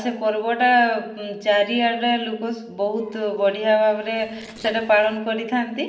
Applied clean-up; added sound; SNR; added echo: neural separator model SepFormer DNS4.